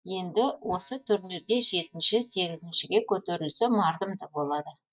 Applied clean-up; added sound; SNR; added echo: neural mask model DeepFilterNet 3.